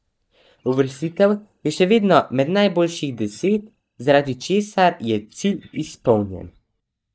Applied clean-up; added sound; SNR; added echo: neural mask model DeepFilterNet 3.